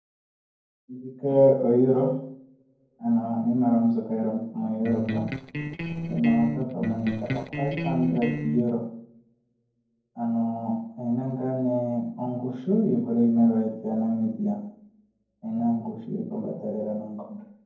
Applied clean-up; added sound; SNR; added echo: neural separator model SepFormer DNS4.